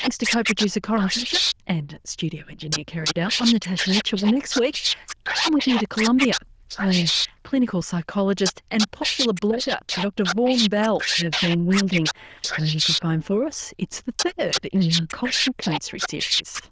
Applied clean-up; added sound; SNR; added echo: neural diffusion model UNIVERSE++.